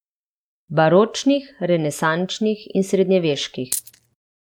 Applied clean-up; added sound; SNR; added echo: neural mask model RNNoise.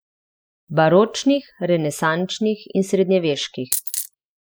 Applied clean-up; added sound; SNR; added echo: classical method spectral subtraction.